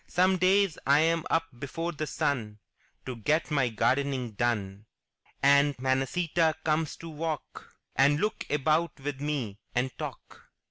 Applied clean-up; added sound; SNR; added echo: none; none; none; none.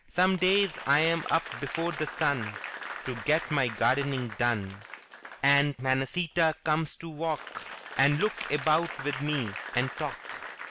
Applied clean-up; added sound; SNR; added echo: none; Applause / Crowd; 11 dB; none.